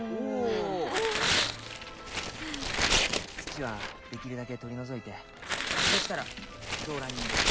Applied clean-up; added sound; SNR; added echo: none; Tearing; -4 dB; none.